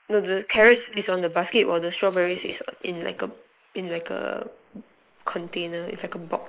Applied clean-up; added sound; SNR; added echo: neural mask model Resemble Enhance denoiser.